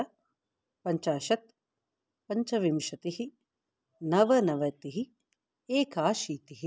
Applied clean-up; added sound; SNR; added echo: none; none; none; none.